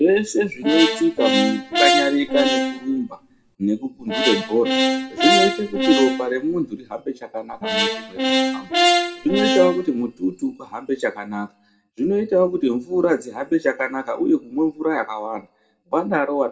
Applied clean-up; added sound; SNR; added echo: none; Brass instrument; -1 dB; reverberation time 0.3 s.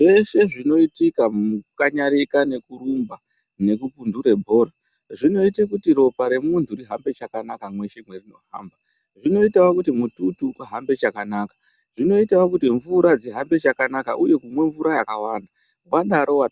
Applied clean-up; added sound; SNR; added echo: none; none; none; none.